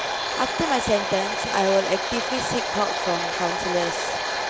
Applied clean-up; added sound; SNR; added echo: none; Domestic sounds, home sounds; 0 dB; none.